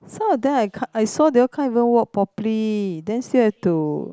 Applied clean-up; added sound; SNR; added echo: none; none; none; none.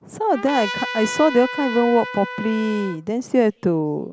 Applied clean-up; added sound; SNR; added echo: none; Trumpet; 10 dB; none.